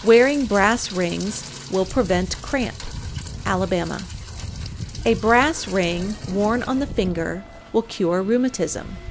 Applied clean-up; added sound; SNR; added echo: none; Rain; 12 dB; none.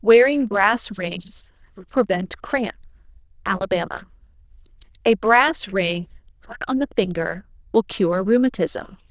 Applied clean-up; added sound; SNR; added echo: neural diffusion model UNIVERSE++.